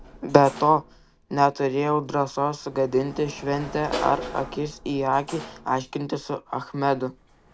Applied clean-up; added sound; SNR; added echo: none; Sliding door / Slam; 15 dB; none.